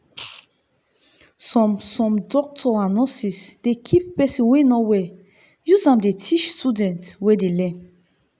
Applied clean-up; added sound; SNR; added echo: none; none; none; none.